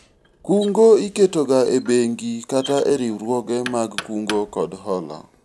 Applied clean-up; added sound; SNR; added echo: none; Knock; 19 dB; none.